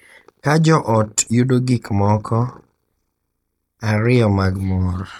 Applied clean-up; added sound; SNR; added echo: neural mask model DeepFilterNet 3.